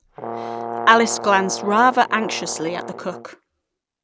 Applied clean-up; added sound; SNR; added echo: none; Brass instrument; 10 dB; none.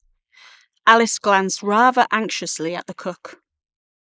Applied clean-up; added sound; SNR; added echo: neural mask model Resemble Enhance denoiser.